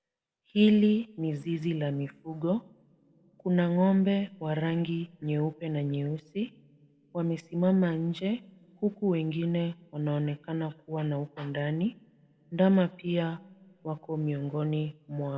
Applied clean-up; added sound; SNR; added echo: none; none; none; reverberation time 1.7 s.